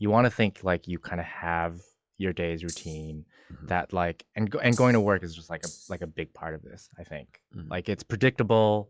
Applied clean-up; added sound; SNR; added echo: classical method log-MMSE.